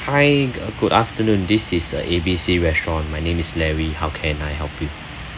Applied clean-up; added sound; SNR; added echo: none; none; none; none.